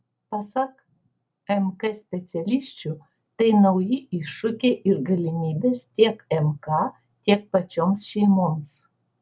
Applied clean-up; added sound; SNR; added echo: none; none; none; none.